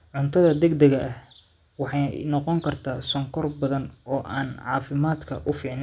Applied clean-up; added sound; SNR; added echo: none; none; none; none.